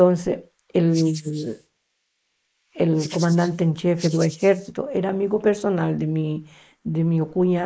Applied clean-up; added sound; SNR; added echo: neural mask model Resemble Enhance denoiser.